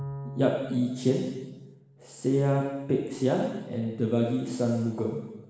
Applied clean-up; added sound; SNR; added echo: none; Bowed string instrument; 17 dB; reverberation time 1.1 s.